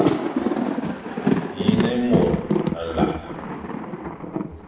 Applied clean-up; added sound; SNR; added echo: none; Thunder; -5 dB; reverberation time 1.0 s.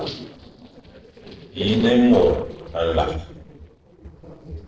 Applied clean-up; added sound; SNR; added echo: neural separator model SepFormer DNS4.